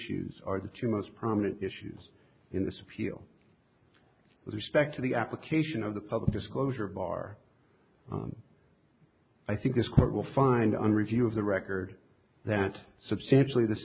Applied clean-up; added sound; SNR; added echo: none; none; none; none.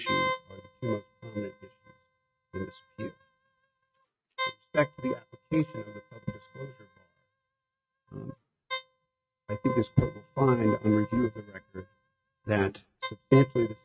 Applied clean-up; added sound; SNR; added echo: neural mask model RNNoise.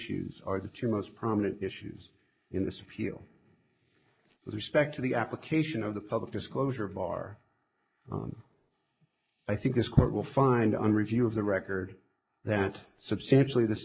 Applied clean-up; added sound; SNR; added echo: neural mask model Resemble Enhance denoiser.